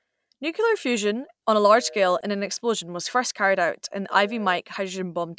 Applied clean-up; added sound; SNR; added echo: neural separator model SepFormer DNS4.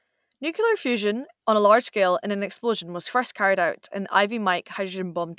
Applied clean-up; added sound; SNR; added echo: none; none; none; none.